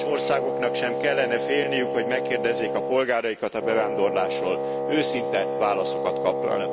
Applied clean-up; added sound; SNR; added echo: none; Wind instrument, woodwind instrument; 1 dB; none.